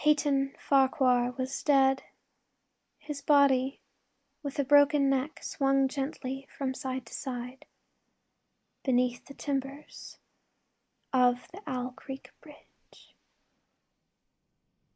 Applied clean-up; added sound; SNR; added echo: neural mask model Resemble Enhance denoiser.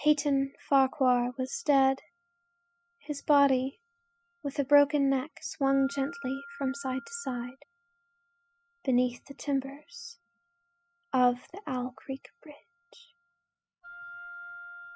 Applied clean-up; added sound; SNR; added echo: classical method spectral subtraction.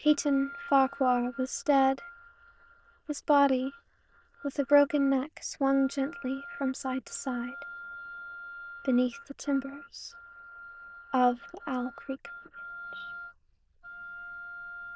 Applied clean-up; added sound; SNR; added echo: neural diffusion model UNIVERSE++.